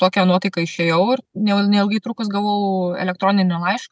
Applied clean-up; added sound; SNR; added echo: none; none; none; none.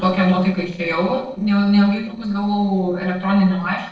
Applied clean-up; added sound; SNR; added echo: neural separator model SepFormer DNS4.